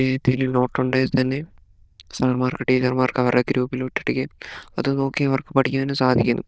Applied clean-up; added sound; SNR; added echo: neural diffusion model UNIVERSE++.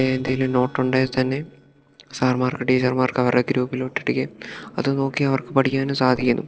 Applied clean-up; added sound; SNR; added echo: neural separator model SepFormer DNS4.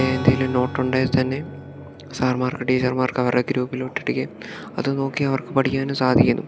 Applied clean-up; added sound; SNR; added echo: none; Strum; 15 dB; none.